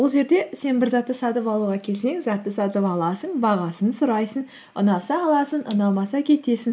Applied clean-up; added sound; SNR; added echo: none; none; none; none.